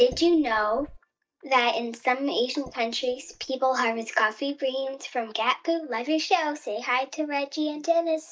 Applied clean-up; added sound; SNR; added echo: neural mask model DeepFilterNet 3.